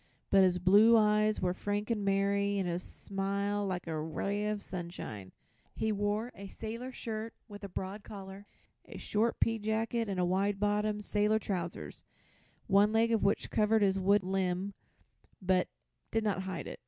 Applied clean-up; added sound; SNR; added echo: none; none; none; none.